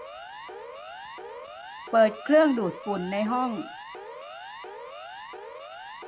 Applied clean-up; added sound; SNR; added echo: none; Siren; 12 dB; none.